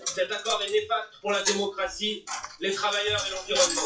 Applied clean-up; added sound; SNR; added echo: classical method WPE with log-MMSE.